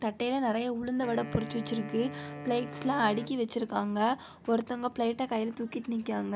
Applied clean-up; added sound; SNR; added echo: none; Wind instrument, woodwind instrument; 12 dB; none.